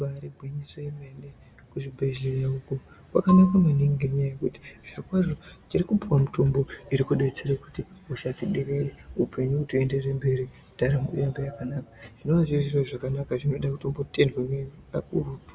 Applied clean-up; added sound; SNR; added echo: none; Marimba, xylophone; 12 dB; none.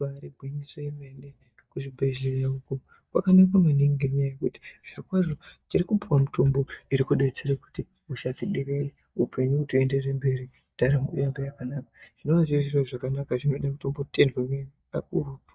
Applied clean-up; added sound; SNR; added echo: neural mask model DeepFilterNet 3.